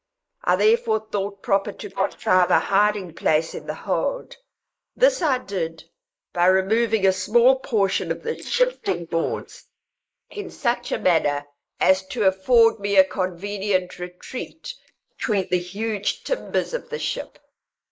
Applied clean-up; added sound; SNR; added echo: neural mask model Resemble Enhance denoiser.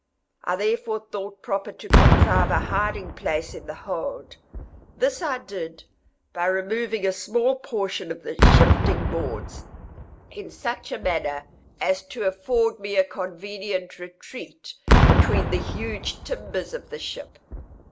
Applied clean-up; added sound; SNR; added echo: none; Boom; -3 dB; none.